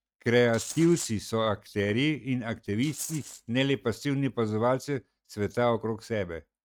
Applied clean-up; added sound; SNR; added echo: neural mask model RNNoise.